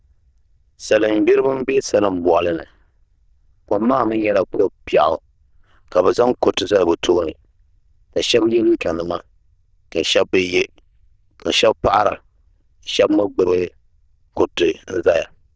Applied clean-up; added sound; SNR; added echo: neural diffusion model UNIVERSE++.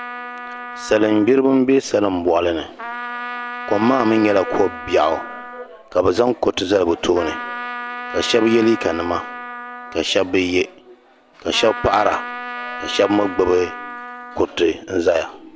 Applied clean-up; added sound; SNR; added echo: none; Trumpet; 12 dB; none.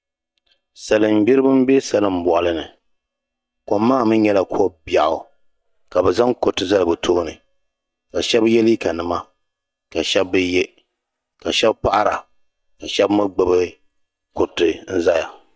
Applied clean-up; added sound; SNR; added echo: neural mask model DeepFilterNet 3.